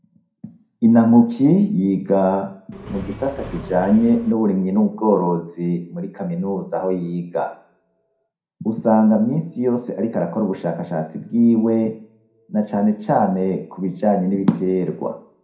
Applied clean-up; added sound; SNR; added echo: none; Accelerating, revving, vroom; 15 dB; reverberation time 0.4 s.